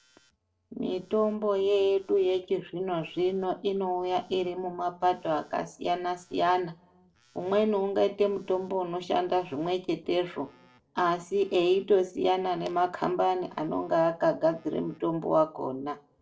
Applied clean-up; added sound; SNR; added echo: neural separator model SepFormer DNS4.